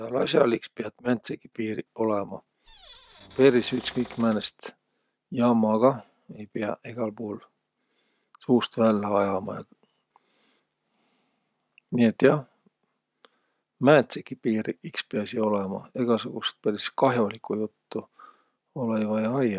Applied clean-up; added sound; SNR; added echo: none; Cupboard open or close / Door; 19 dB; none.